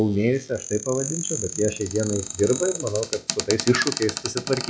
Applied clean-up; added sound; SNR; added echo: classical method log-MMSE.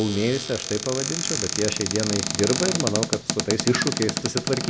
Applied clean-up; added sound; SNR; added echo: none; Cupboard open or close; 2 dB; none.